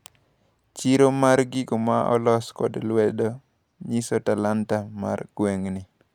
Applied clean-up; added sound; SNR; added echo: none; none; none; none.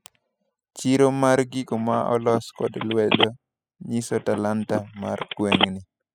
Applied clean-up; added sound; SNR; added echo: classical method spectral subtraction.